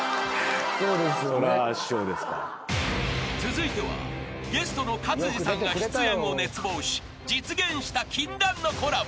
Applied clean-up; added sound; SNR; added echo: none; none; none; none.